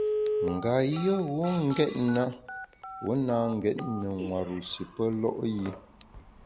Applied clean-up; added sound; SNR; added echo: none; Telephone; 8 dB; none.